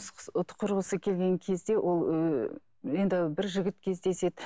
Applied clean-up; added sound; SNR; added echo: none; none; none; none.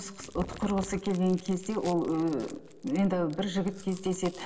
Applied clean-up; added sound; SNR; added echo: none; Chewing, mastication; 16 dB; reverberation time 1.3 s.